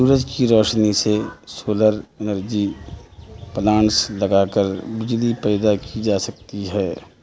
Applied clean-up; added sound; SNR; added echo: none; none; none; none.